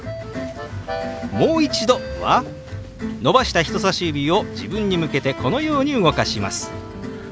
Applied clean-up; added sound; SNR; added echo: none; Piano; 20 dB; none.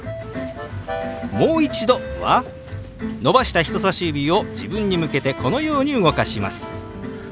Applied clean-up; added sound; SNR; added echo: none; none; none; none.